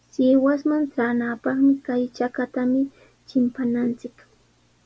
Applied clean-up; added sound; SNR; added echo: none; none; none; none.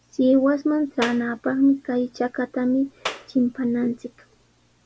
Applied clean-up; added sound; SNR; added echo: none; Clapping; 10 dB; none.